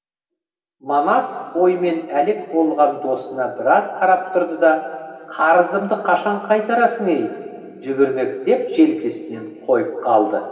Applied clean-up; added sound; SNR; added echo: none; none; none; reverberation time 2.7 s.